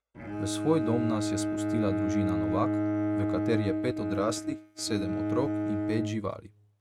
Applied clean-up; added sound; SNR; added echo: neural mask model RNNoise.